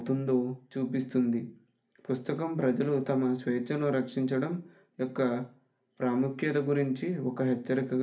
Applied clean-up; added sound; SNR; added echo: none; none; none; reverberation time 0.3 s.